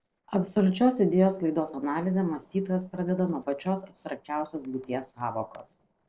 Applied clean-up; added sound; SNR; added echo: neural separator model SepFormer DNS4.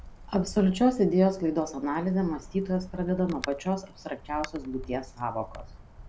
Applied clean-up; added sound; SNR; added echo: none; Wind; 16 dB; none.